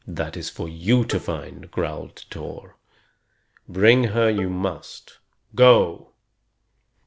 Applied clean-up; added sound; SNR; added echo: none; Bowed string instrument; 17 dB; none.